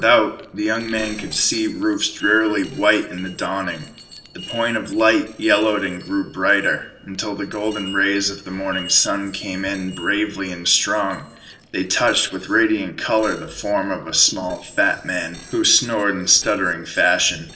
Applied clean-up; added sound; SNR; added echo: neural separator model SepFormer DNS4.